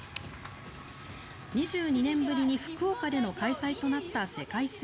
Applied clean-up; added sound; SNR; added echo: none; none; none; none.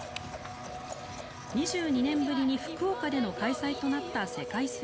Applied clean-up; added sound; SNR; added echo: none; Domestic sounds, home sounds; 10 dB; none.